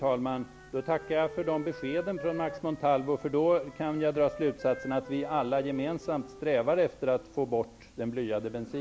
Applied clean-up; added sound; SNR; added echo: none; Wind instrument, woodwind instrument; 17 dB; none.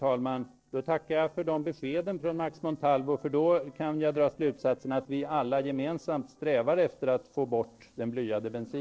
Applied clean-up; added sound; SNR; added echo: neural separator model SepFormer DNS4.